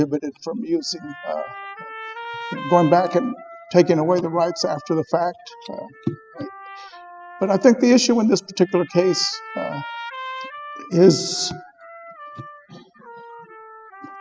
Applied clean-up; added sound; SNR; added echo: classical method spectral subtraction.